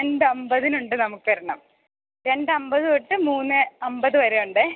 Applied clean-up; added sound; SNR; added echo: none; none; none; none.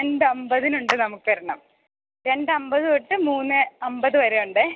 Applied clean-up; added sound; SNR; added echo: none; Clapping; 10 dB; none.